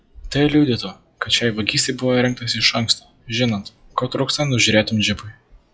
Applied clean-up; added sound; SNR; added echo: classical method log-MMSE.